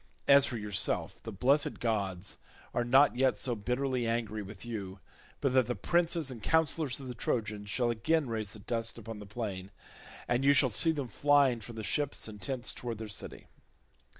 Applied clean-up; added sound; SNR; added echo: none; none; none; none.